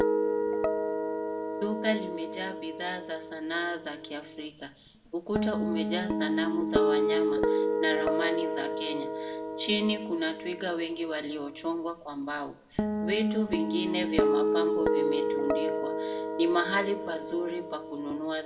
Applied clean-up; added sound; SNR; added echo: none; Guitar; -2 dB; reverberation time 1.2 s.